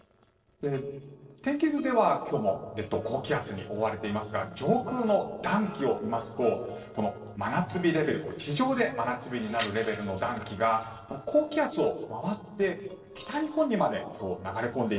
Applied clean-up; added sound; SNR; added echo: neural separator model SepFormer DNS4.